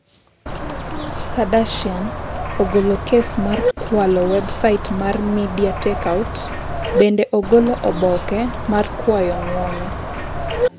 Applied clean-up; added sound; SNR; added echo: none; Bird; 4 dB; none.